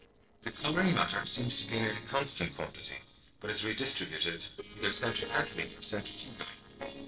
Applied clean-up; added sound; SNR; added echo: neural separator model SepFormer DNS4.